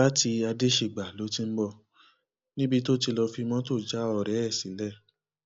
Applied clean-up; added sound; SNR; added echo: none; none; none; none.